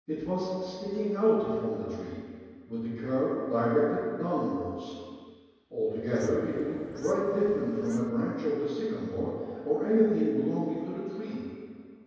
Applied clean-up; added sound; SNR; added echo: none; Bird / Fowl; 18 dB; reverberation time 2.2 s.